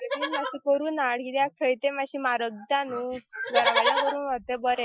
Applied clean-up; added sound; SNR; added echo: classical method Wiener filter.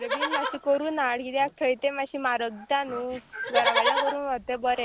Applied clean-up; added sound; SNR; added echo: none; Livestock, farm animals, working animals; 3 dB; none.